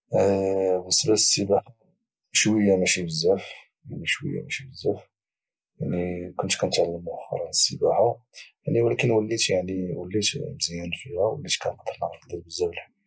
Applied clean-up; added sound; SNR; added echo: none; none; none; none.